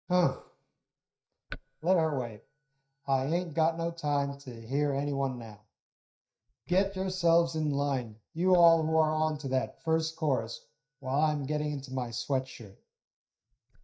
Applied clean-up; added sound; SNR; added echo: neural mask model DeepFilterNet 3.